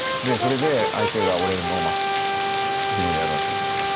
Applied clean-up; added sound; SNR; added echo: none; Brass instrument + Rain; -4 dB; none.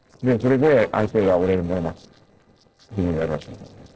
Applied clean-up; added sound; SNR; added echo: neural separator model SepFormer DNS4.